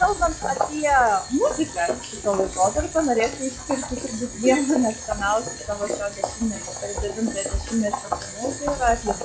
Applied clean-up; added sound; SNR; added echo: classical method log-MMSE.